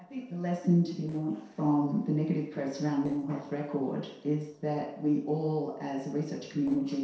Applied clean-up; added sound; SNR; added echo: neural separator model SepFormer DNS4.